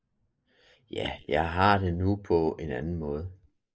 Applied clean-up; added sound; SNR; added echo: neural mask model Resemble Enhance denoiser.